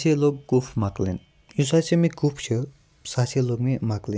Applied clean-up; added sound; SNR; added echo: none; none; none; none.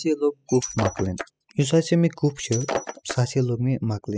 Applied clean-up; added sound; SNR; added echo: classical method spectral subtraction.